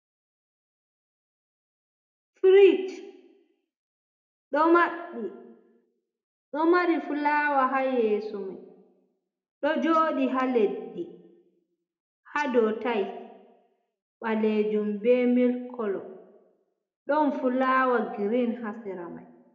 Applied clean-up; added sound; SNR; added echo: none; none; none; reverberation time 0.5 s.